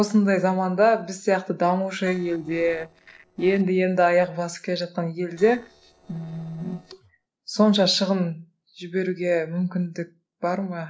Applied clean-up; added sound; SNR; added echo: neural separator model SepFormer DNS4.